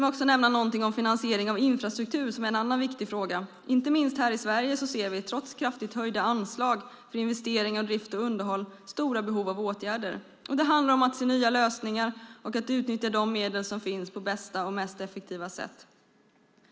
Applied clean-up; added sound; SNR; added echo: none; none; none; none.